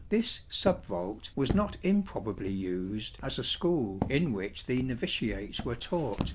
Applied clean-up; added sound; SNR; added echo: none; Walk, footsteps; 9 dB; none.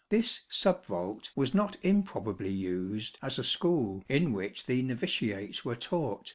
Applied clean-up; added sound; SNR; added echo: none; none; none; none.